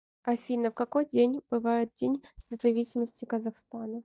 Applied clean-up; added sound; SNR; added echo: neural mask model DeepFilterNet 3.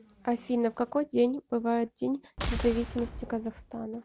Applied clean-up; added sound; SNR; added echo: none; Boom; 6 dB; none.